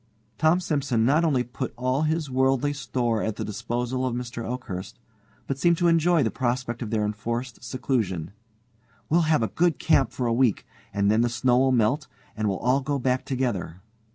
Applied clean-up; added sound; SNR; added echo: none; Bass drum; 2 dB; none.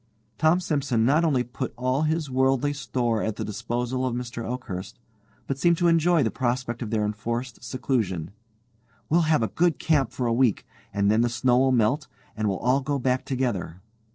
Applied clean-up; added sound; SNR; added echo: neural separator model SepFormer DNS4.